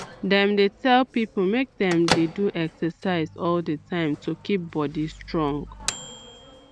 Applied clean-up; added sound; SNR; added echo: none; Microwave oven / Bell; 11 dB; none.